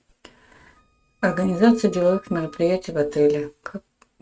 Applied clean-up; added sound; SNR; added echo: neural mask model RNNoise.